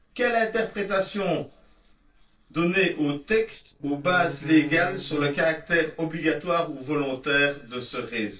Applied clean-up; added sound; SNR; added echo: neural separator model SepFormer DNS4.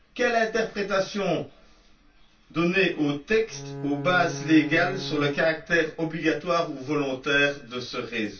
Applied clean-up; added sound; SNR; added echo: none; Bowed string instrument; 10 dB; reverberation time 0.2 s.